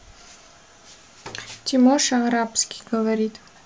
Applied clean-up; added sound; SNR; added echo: none; none; none; none.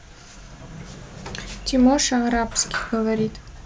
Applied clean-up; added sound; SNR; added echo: none; Sliding door; 12 dB; none.